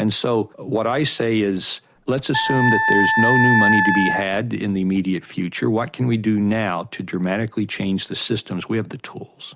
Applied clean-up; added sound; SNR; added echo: none; Wind instrument, woodwind instrument; -3 dB; none.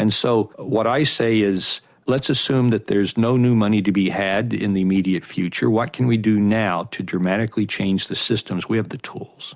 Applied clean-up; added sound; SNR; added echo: none; none; none; none.